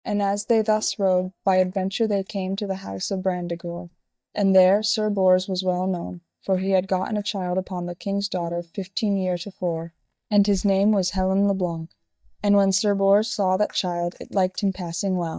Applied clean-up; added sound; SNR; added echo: neural mask model DeepFilterNet 3.